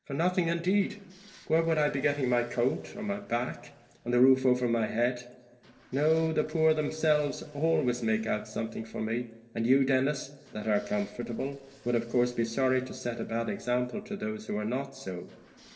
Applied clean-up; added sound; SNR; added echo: neural separator model SepFormer DNS4.